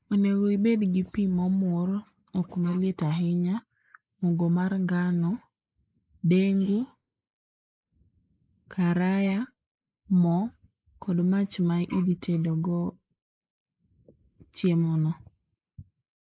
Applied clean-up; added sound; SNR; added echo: neural mask model Resemble Enhance denoiser.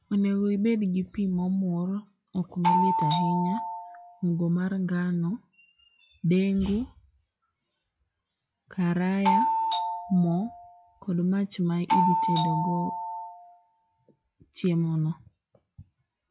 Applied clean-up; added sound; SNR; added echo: classical method log-MMSE.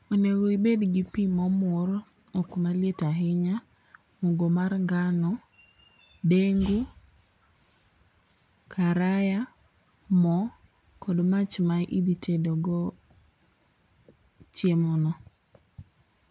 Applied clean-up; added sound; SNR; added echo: none; none; none; none.